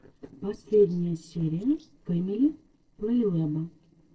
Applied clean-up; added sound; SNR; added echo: neural separator model SepFormer DNS4.